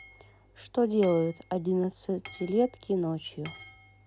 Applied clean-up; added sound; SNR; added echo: none; Hammer / Chink, clink; 12 dB; none.